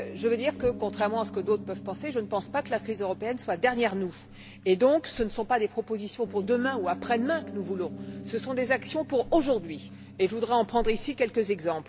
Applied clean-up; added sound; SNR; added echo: none; Piano; 14 dB; none.